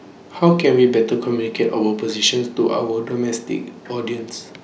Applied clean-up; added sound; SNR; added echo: none; none; none; none.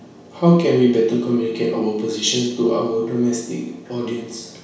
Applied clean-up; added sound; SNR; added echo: none; none; none; reverberation time 0.7 s.